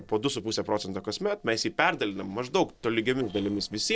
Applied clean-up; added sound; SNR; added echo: neural separator model SepFormer DNS4.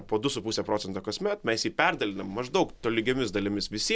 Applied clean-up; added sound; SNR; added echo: none; none; none; none.